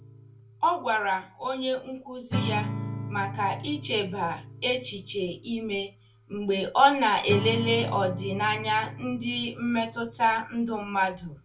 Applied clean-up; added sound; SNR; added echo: none; Acoustic guitar / Strum; 9 dB; reverberation time 0.2 s.